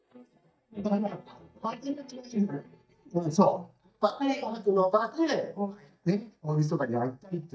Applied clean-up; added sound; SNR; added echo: neural mask model DeepFilterNet 3.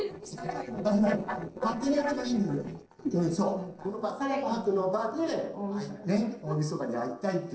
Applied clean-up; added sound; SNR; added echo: neural separator model SepFormer DNS4.